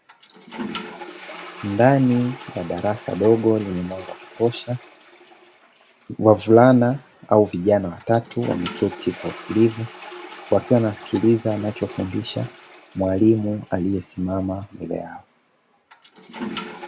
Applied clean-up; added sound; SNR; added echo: none; Toilet flush; 16 dB; none.